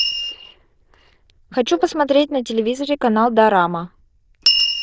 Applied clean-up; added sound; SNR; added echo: neural diffusion model UNIVERSE++.